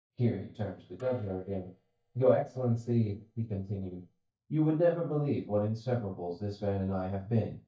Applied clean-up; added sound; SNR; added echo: neural mask model DeepFilterNet 3.